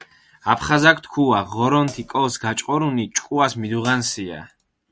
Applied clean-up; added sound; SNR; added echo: none; Hi-hat; 20 dB; none.